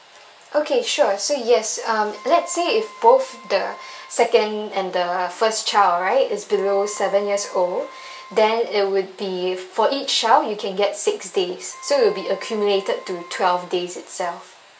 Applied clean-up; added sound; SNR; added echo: none; Wind instrument, woodwind instrument; 20 dB; reverberation time 0.3 s.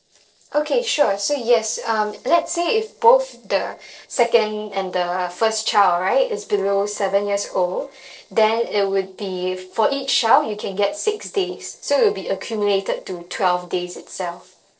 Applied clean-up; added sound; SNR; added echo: neural separator model SepFormer DNS4.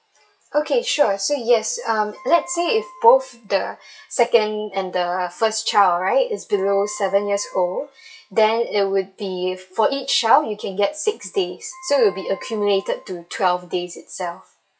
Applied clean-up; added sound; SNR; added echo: classical method WPE with log-MMSE.